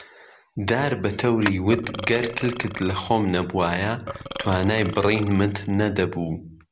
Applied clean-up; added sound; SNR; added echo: none; Burping, eructation + Telephone; 13 dB; none.